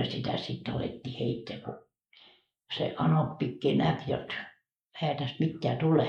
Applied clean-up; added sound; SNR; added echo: neural mask model Resemble Enhance denoiser.